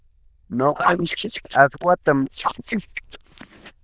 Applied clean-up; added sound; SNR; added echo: neural diffusion model UNIVERSE++.